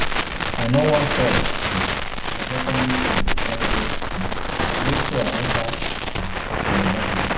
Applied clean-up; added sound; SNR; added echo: none; Crackle; -4 dB; reverberation time 0.8 s.